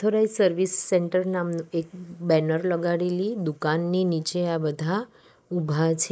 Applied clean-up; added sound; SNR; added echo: neural mask model Resemble Enhance denoiser.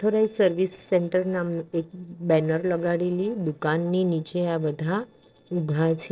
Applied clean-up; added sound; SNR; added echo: neural separator model SepFormer DNS4.